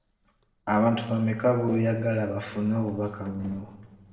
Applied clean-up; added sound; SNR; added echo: neural separator model SepFormer DNS4.